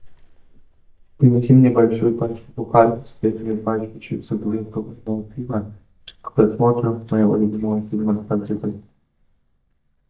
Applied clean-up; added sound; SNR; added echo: neural mask model DeepFilterNet 3.